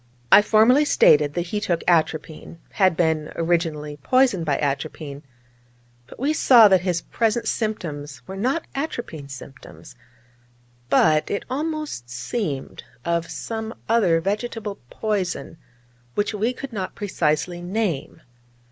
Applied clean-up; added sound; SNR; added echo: none; none; none; none.